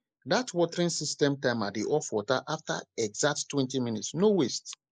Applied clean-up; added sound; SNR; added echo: neural mask model Resemble Enhance denoiser.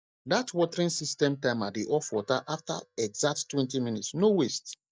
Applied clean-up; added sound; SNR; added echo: neural mask model DeepFilterNet 3.